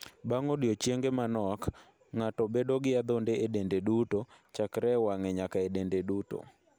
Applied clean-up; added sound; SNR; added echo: none; none; none; none.